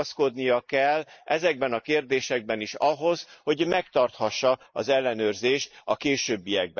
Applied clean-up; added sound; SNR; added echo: neural mask model Resemble Enhance denoiser.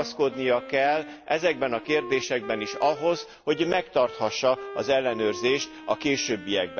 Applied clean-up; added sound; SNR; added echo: none; Wind instrument, woodwind instrument; 14 dB; none.